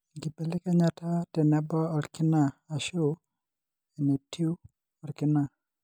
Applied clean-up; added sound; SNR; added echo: none; none; none; none.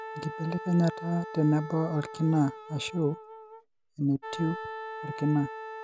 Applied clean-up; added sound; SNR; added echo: none; Wind instrument, woodwind instrument; 11 dB; none.